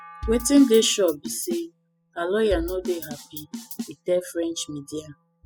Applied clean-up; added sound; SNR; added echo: classical method spectral subtraction.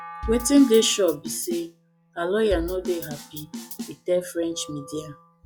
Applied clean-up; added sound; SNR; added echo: classical method log-MMSE.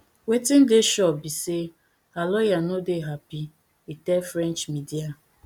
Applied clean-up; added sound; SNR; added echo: none; none; none; none.